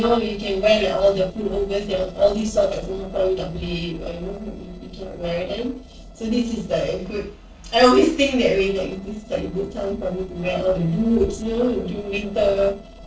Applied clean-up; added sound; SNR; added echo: neural separator model SepFormer DNS4.